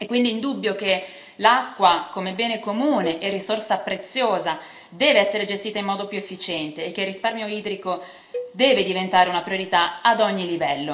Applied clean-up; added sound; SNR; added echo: none; Cowbell; 16 dB; reverberation time 0.9 s.